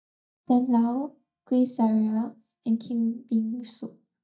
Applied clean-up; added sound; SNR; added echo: neural mask model DeepFilterNet 3.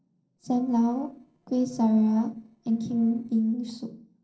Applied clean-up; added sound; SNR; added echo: neural separator model SepFormer DNS4.